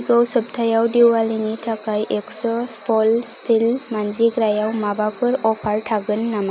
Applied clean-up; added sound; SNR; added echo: none; none; none; none.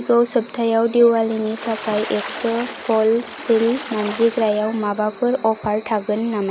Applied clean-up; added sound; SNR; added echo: none; Water / Splash, splatter; 15 dB; none.